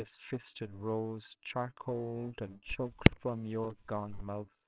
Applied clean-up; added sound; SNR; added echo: neural separator model SepFormer WHAMR!.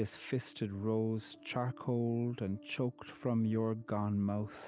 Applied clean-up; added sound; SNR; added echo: none; none; none; none.